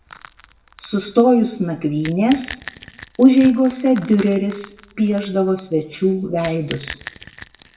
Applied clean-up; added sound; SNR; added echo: none; Crack / Crushing; 20 dB; reverberation time 0.6 s.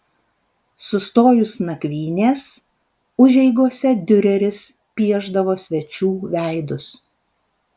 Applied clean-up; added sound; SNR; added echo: none; none; none; none.